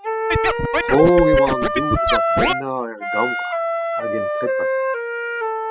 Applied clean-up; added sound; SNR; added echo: classical method spectral subtraction.